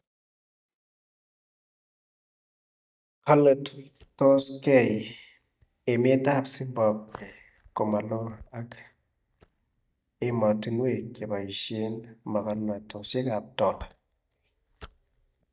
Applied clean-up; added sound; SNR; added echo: neural mask model DeepFilterNet 3.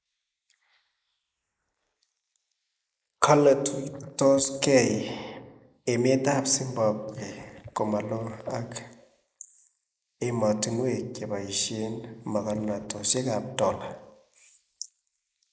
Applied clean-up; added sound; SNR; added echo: neural mask model Resemble Enhance denoiser.